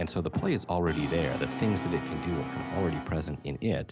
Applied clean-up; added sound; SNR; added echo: none; Brass instrument; 7 dB; none.